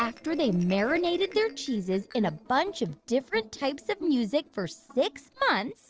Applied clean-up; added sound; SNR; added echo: neural separator model SepFormer DNS4.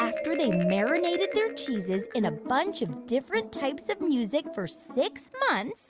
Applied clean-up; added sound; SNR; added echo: none; Marimba, xylophone; 9 dB; none.